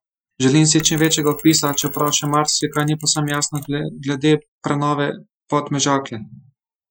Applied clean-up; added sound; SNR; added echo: classical method Wiener filter.